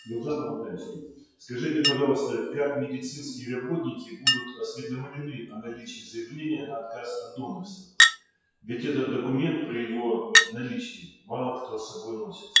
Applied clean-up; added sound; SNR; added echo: classical method WPE with log-MMSE.